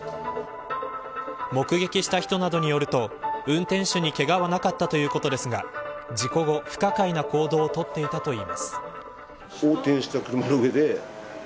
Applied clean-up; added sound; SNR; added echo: none; none; none; none.